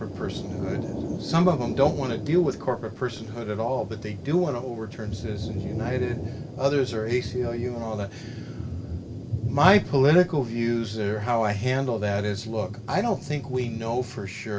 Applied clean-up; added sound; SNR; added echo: none; Thunder; 8 dB; reverberation time 0.2 s.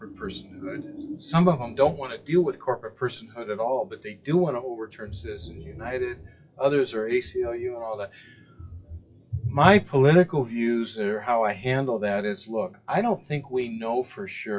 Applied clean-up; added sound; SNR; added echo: classical method WPE with log-MMSE.